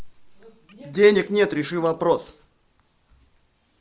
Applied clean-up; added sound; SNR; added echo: none; none; none; none.